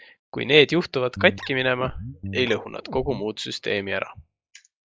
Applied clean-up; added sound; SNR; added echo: classical method log-MMSE.